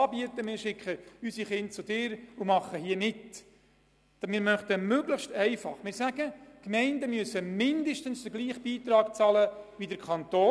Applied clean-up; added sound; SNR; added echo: none; none; none; none.